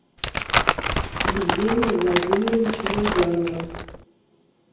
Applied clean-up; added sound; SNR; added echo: none; Crumpling, crinkling; 0 dB; reverberation time 0.8 s.